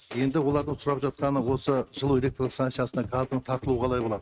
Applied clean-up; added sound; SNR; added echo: neural mask model RNNoise.